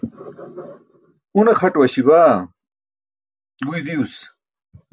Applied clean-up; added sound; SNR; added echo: none; none; none; none.